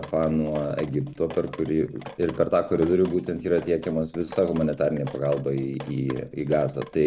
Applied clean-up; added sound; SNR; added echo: none; Drip; 19 dB; none.